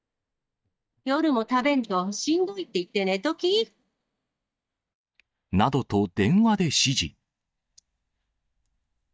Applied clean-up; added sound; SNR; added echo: neural mask model DeepFilterNet 3.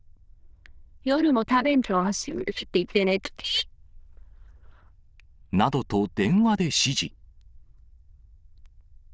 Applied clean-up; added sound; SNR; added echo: neural diffusion model UNIVERSE++.